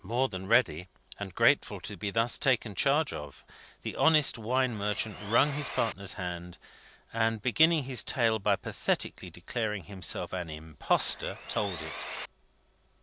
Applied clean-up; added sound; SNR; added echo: none; Sawing; 10 dB; none.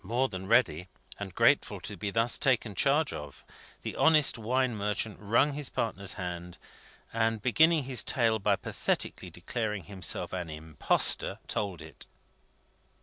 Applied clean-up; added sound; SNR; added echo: none; none; none; none.